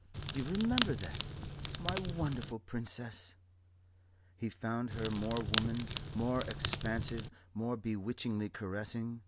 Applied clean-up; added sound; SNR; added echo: none; Crackle; -2 dB; none.